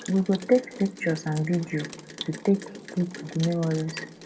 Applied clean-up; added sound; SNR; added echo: none; Rain; 15 dB; reverberation time 1.8 s.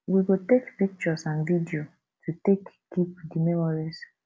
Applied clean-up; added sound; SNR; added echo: none; none; none; none.